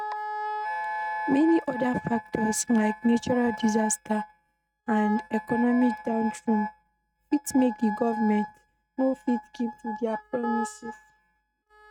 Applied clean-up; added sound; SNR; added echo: neural mask model RNNoise.